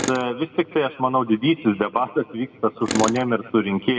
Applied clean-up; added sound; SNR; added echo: none; Tools; 12 dB; reverberation time 1.7 s.